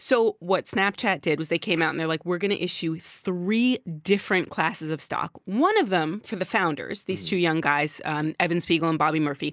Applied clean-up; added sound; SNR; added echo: neural mask model Resemble Enhance denoiser.